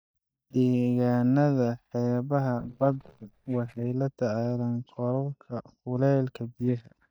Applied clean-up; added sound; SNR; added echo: neural mask model DeepFilterNet 3.